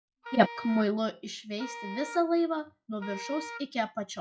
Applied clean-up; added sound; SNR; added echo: classical method log-MMSE.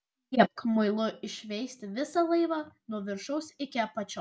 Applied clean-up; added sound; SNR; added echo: none; none; none; none.